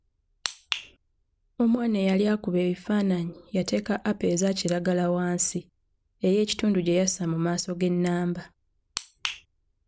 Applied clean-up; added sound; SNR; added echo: none; none; none; none.